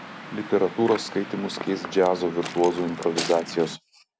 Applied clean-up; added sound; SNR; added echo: none; Waves, surf / Wind; 11 dB; none.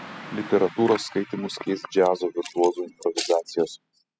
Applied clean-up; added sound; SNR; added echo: classical method spectral subtraction.